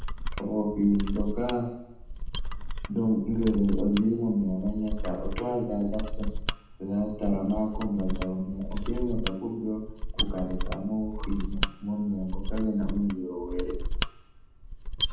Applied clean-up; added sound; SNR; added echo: none; Mechanisms; 2 dB; reverberation time 0.8 s.